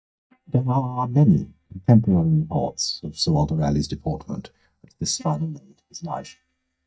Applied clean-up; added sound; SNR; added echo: neural mask model DeepFilterNet 3.